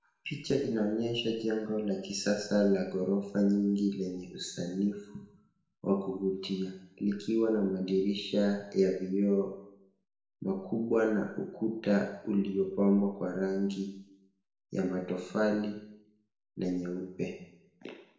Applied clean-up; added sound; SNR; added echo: none; none; none; reverberation time 0.7 s.